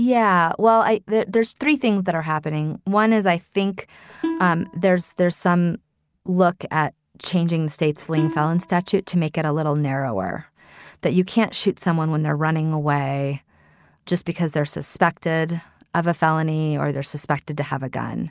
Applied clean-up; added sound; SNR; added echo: neural mask model RNNoise.